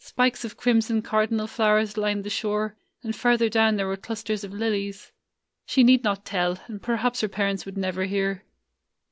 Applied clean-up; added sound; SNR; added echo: none; none; none; none.